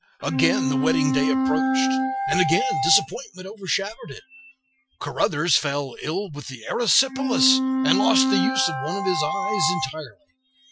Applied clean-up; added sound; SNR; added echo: classical method Wiener filter.